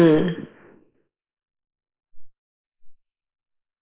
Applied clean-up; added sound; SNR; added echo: neural mask model Resemble Enhance denoiser.